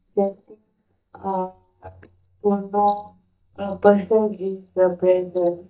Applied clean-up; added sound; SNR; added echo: neural mask model DeepFilterNet 3.